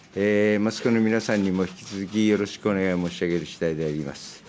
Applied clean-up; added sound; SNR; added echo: none; none; none; none.